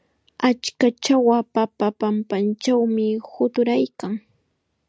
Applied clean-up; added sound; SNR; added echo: none; none; none; none.